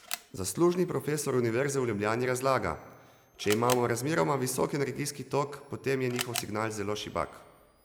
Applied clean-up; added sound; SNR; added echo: none; Camera; 15 dB; none.